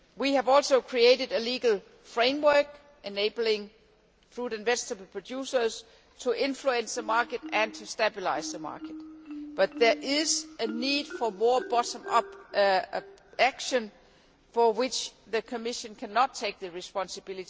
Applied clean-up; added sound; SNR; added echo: none; Marimba, xylophone; 18 dB; none.